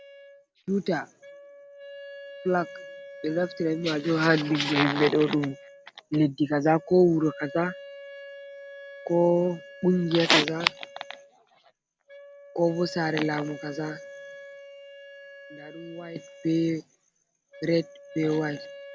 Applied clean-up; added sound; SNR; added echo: none; Wind instrument, woodwind instrument; 18 dB; none.